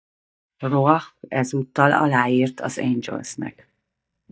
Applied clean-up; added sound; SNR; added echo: neural mask model DeepFilterNet 3.